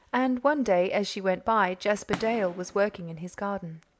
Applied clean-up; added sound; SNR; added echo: none; Fireworks; 18 dB; none.